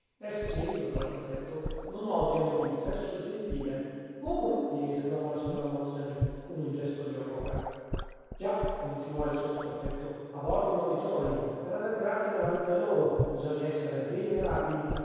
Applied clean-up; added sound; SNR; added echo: none; Sink (filling or washing) / Gurgling / Liquid; 8 dB; reverberation time 2.2 s.